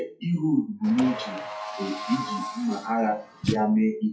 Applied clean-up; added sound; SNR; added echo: classical method WPE with log-MMSE.